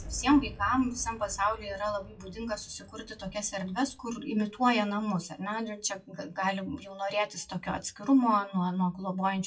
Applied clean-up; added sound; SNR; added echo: classical method WPE with log-MMSE.